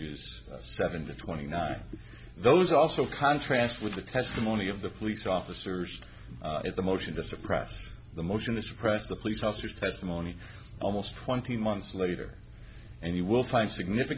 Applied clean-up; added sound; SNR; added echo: none; none; none; none.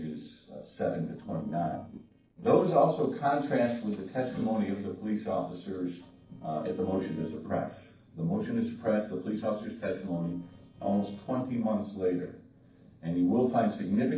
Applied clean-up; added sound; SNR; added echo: neural separator model SepFormer DNS4.